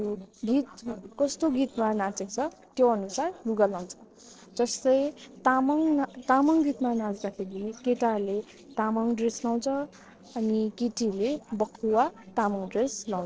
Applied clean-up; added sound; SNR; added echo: neural separator model SepFormer DNS4.